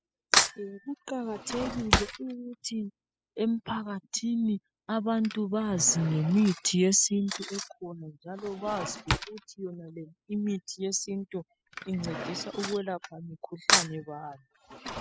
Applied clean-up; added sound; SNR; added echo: classical method spectral subtraction.